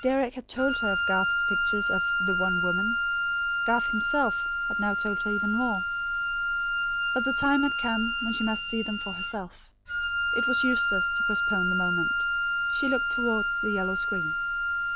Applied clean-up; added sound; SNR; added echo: none; Wind instrument, woodwind instrument; -4 dB; none.